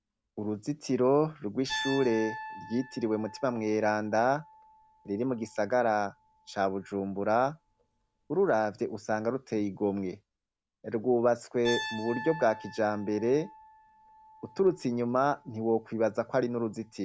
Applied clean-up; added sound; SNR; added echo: none; Piano; 15 dB; none.